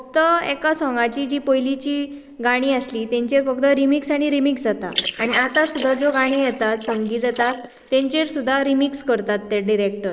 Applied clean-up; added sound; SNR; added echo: neural mask model Resemble Enhance denoiser.